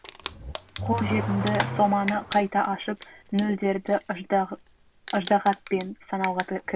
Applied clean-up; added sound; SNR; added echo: none; Crumpling, crinkling + Accelerating, revving, vroom / Car; 8 dB; none.